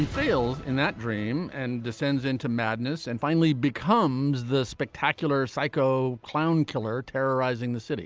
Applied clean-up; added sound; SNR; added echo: none; none; none; none.